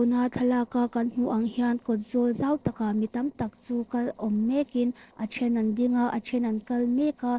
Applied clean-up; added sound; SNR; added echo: neural separator model SepFormer DNS4.